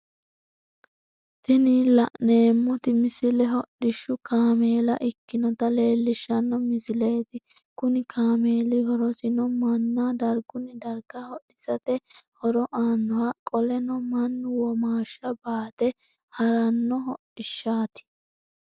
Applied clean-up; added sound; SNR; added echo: none; none; none; none.